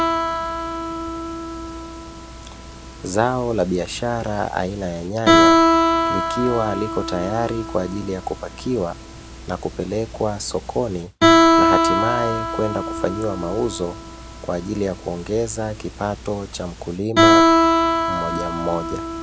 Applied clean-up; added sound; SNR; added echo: none; Guitar; -4 dB; none.